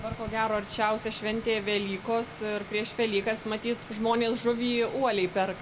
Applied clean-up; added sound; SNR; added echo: none; none; none; reverberation time 0.5 s.